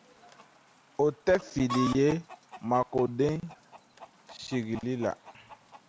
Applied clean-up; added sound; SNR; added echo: none; Chicken, rooster; 14 dB; none.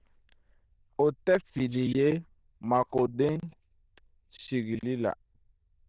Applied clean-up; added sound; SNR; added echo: neural diffusion model UNIVERSE++.